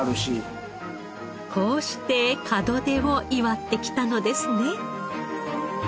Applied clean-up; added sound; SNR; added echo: none; none; none; none.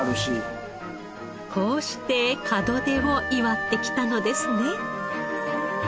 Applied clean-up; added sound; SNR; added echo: none; Wind instrument, woodwind instrument; 7 dB; none.